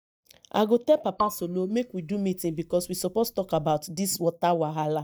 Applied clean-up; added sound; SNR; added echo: neural mask model DeepFilterNet 3.